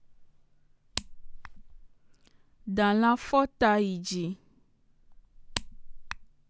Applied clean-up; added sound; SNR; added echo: none; none; none; none.